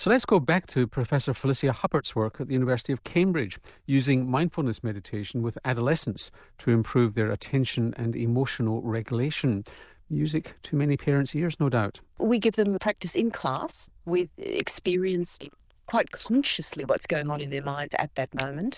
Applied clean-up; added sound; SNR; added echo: neural diffusion model UNIVERSE++.